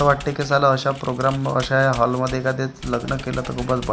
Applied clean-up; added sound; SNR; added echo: none; Computer keyboard; 16 dB; none.